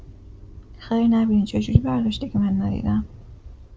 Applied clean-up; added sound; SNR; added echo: none; Motor vehicle (road); 20 dB; none.